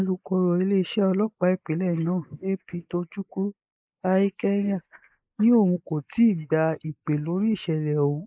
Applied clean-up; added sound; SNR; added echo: neural mask model Resemble Enhance denoiser.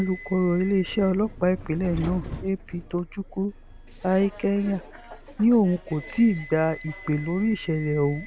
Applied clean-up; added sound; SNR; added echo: none; Subway, metro, underground; 15 dB; none.